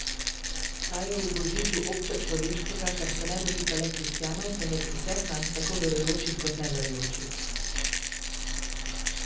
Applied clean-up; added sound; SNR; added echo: none; Rattle; -3 dB; reverberation time 0.6 s.